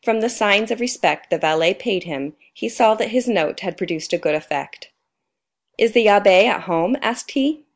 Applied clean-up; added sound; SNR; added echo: none; none; none; none.